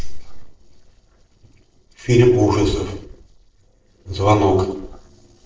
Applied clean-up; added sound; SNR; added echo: neural separator model SepFormer DNS4.